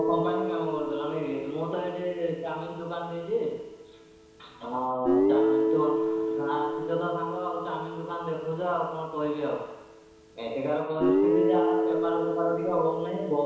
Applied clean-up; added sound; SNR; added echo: none; Guitar; -2 dB; reverberation time 1.0 s.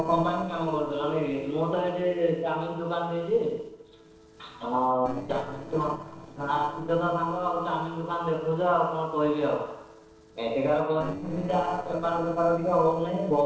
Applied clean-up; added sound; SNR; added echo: neural separator model SepFormer DNS4.